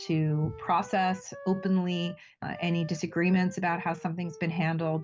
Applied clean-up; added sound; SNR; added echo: none; Wind instrument, woodwind instrument; 18 dB; none.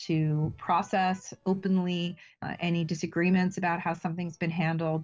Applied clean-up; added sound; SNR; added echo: neural separator model SepFormer DNS4.